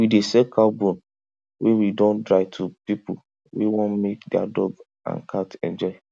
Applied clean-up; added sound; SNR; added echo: none; none; none; none.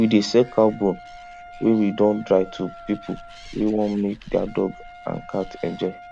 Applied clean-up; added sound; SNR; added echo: none; Animal + Wind instrument, woodwind instrument; 18 dB; none.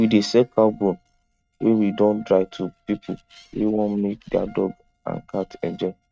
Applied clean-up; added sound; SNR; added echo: neural mask model RNNoise.